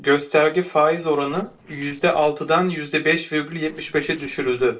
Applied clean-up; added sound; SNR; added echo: neural separator model SepFormer DNS4.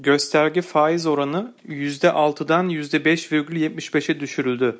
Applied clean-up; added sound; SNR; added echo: none; none; none; none.